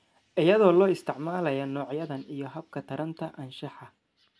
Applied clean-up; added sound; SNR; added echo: none; none; none; none.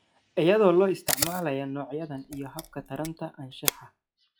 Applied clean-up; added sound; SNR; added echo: classical method log-MMSE.